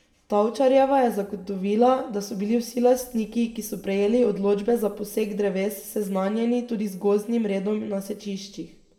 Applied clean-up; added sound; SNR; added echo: none; none; none; reverberation time 0.9 s.